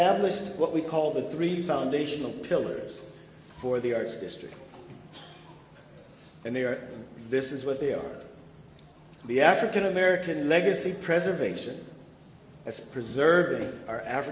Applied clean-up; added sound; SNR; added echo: none; Bird vocalization, bird call, bird song; 0 dB; none.